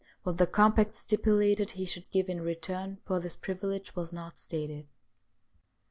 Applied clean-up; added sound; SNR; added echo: none; none; none; none.